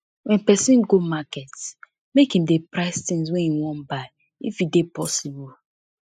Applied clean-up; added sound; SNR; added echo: classical method spectral subtraction.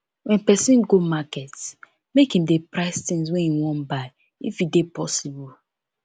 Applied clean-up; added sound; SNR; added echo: none; none; none; none.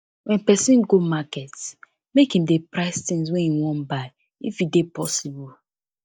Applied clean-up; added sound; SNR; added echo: neural mask model DeepFilterNet 3.